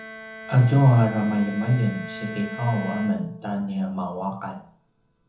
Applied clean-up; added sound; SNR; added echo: none; Bowed string instrument; 15 dB; reverberation time 0.6 s.